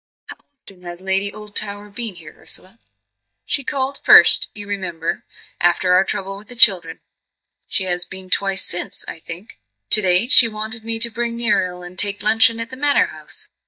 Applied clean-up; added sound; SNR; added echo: neural mask model DeepFilterNet 3.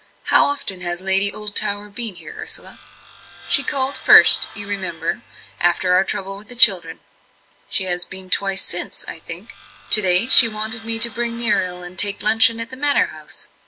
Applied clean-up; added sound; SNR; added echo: none; Sawing; 18 dB; none.